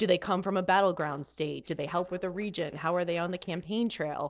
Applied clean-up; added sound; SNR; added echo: neural separator model SepFormer DNS4.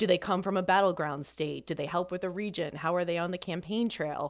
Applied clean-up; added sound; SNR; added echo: none; none; none; none.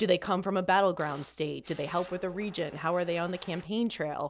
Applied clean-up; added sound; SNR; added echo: none; Camera; 19 dB; none.